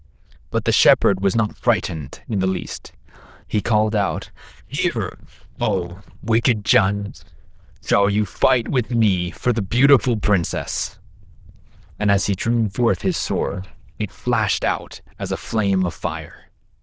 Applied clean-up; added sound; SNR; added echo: neural diffusion model UNIVERSE++.